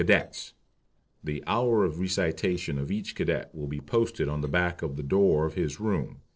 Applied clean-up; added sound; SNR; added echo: neural separator model SepFormer DNS4.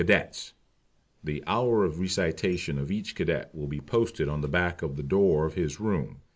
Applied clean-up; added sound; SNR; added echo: neural mask model Resemble Enhance denoiser.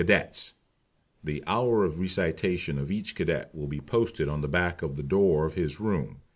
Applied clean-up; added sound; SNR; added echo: none; none; none; none.